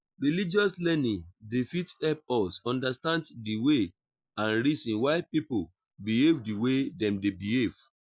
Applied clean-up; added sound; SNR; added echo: neural mask model Resemble Enhance denoiser.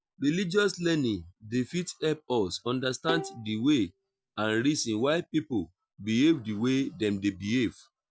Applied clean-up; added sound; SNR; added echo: none; Bowed string instrument; 11 dB; none.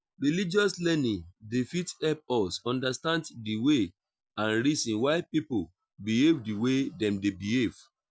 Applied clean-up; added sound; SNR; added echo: none; none; none; none.